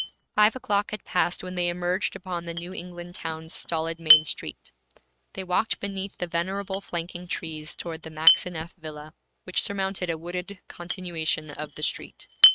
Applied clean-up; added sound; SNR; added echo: neural mask model RNNoise.